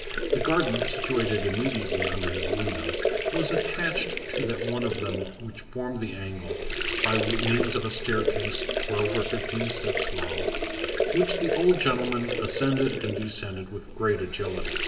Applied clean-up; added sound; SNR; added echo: none; Sink (filling or washing) / Water; 0 dB; reverberation time 1.0 s.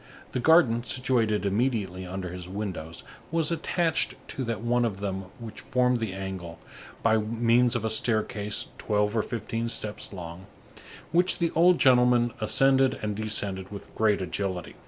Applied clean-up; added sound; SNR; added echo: none; none; none; none.